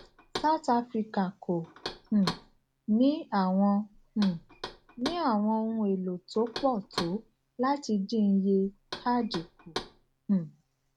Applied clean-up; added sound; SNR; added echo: none; Knock; 14 dB; none.